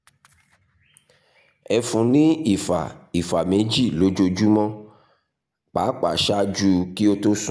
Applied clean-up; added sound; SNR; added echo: none; none; none; none.